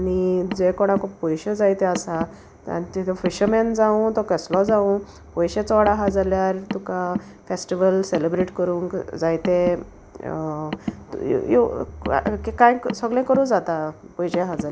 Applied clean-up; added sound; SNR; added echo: none; Car; 12 dB; none.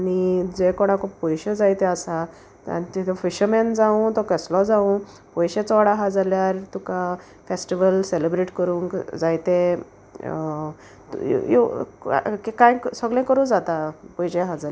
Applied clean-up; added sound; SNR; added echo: none; none; none; none.